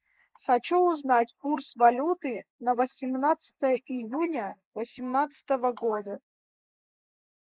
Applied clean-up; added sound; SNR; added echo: neural mask model Resemble Enhance denoiser.